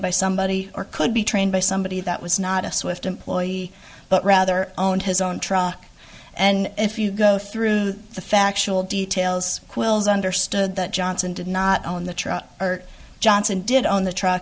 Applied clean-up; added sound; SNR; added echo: none; none; none; none.